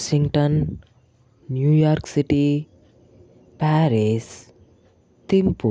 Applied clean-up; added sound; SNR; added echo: none; none; none; none.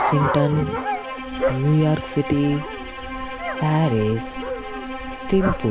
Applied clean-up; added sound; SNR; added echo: none; Bowed string instrument + Dog; 4 dB; none.